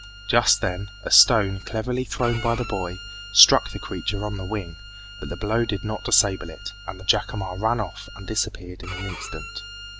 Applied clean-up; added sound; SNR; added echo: none; Bowed string instrument; 16 dB; none.